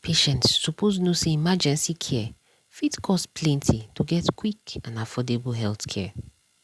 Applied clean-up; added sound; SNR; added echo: none; none; none; none.